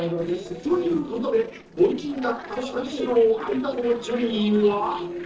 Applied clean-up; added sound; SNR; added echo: neural separator model SepFormer DNS4.